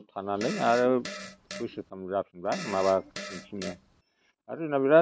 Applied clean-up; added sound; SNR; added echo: none; Fart; 12 dB; none.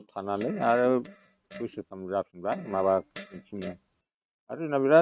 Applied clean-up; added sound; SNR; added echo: neural mask model RNNoise.